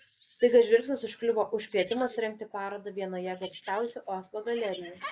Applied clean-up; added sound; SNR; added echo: neural mask model Resemble Enhance denoiser.